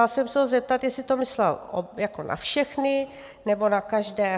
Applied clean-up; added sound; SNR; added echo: none; none; none; none.